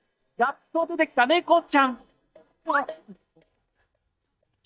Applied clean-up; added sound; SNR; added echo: neural mask model DeepFilterNet 3.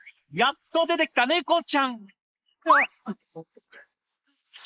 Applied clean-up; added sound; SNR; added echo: neural mask model Resemble Enhance denoiser.